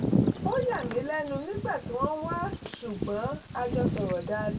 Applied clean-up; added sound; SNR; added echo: none; Bird vocalization, bird call, bird song; 0 dB; reverberation time 0.1 s.